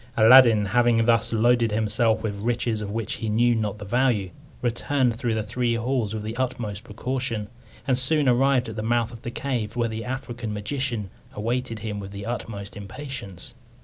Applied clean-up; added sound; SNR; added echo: none; none; none; none.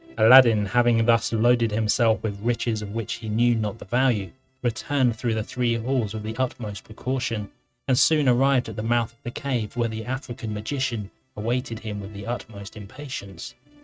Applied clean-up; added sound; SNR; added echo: neural mask model RNNoise.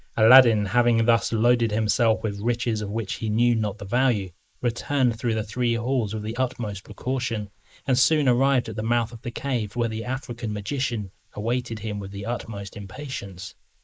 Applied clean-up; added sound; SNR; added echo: neural mask model Resemble Enhance denoiser.